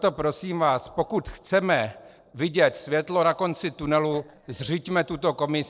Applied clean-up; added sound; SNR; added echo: neural separator model SepFormer DNS4.